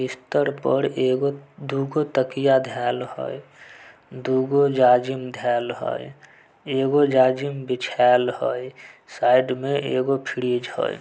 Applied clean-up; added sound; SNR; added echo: none; none; none; none.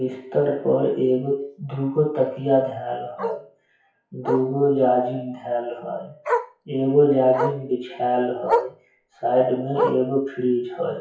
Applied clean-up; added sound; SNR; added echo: classical method WPE with log-MMSE.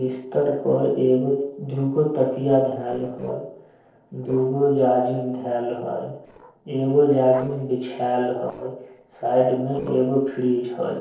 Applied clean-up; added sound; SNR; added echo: neural separator model SepFormer DNS4.